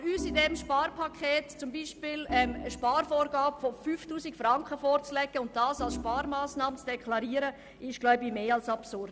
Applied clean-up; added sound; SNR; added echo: none; Organ; 12 dB; none.